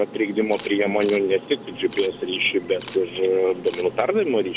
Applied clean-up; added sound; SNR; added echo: none; Camera + Aircraft; 15 dB; none.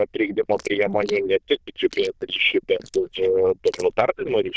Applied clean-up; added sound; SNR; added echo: neural diffusion model UNIVERSE++.